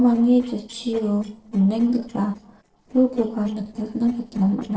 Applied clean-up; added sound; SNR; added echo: neural separator model SepFormer DNS4.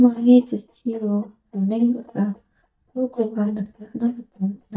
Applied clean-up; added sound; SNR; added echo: neural mask model DeepFilterNet 3.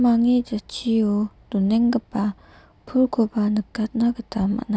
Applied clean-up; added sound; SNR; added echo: none; none; none; none.